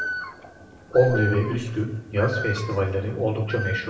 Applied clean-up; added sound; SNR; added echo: none; Bird; 9 dB; reverberation time 0.9 s.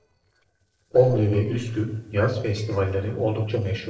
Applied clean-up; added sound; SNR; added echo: neural separator model SepFormer DNS4.